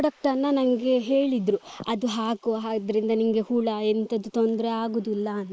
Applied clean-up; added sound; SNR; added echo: neural mask model Resemble Enhance denoiser.